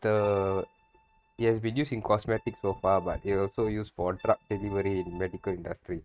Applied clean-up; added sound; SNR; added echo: neural mask model RNNoise.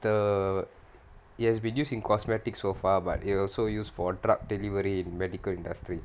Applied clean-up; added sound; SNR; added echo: none; none; none; none.